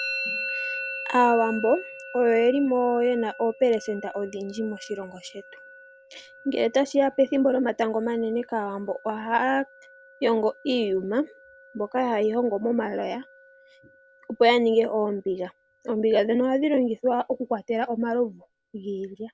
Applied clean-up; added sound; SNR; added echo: none; Musical instrument; 15 dB; none.